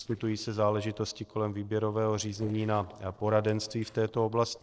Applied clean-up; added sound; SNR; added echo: neural separator model SepFormer DNS4.